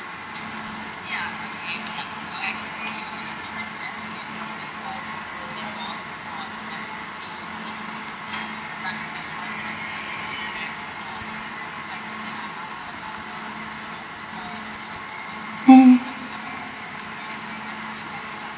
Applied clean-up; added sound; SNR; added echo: none; none; none; none.